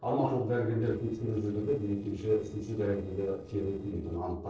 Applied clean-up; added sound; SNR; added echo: neural separator model SepFormer DNS4.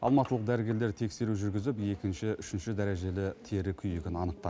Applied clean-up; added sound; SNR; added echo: none; none; none; none.